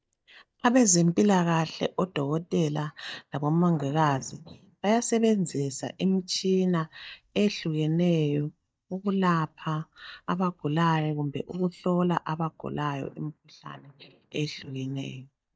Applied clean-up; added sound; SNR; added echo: neural mask model DeepFilterNet 3.